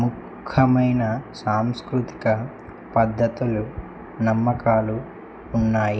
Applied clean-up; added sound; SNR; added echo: none; none; none; none.